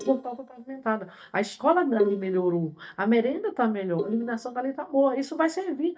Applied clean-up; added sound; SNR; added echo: neural mask model DeepFilterNet 3.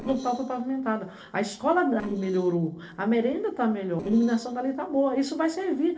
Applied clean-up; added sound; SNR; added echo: neural separator model SepFormer DNS4.